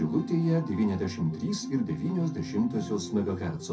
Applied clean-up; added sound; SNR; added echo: none; none; none; reverberation time 0.3 s.